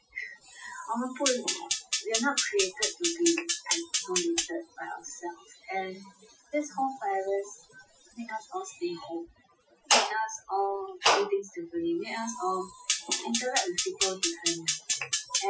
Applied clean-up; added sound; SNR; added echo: classical method Wiener filter.